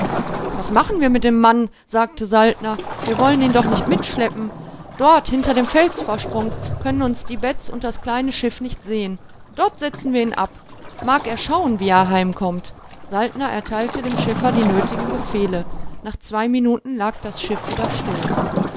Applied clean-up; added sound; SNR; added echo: none; Waves, surf; 7 dB; none.